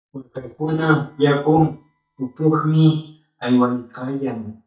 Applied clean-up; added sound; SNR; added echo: neural mask model DeepFilterNet 3.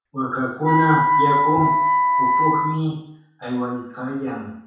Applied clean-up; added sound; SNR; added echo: none; Wind instrument, woodwind instrument; -5 dB; reverberation time 0.7 s.